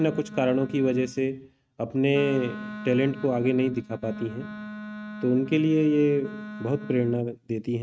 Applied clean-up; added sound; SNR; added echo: neural mask model RNNoise.